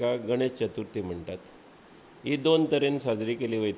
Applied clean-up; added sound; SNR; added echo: none; none; none; none.